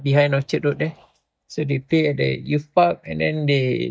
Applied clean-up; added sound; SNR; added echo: neural mask model DeepFilterNet 3.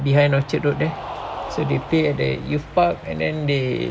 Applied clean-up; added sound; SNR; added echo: none; Cheering; 14 dB; reverberation time 0.2 s.